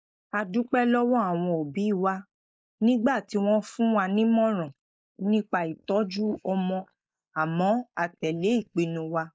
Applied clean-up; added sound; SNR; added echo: neural mask model Resemble Enhance denoiser.